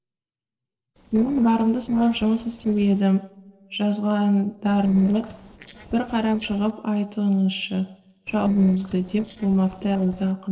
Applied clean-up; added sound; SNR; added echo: neural separator model SepFormer DNS4.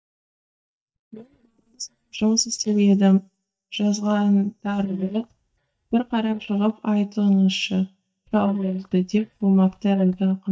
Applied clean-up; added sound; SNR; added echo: neural mask model DeepFilterNet 3.